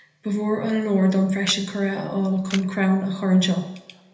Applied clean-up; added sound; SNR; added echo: none; Camera; 18 dB; reverberation time 0.8 s.